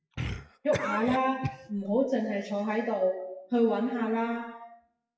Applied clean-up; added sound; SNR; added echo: classical method WPE with log-MMSE.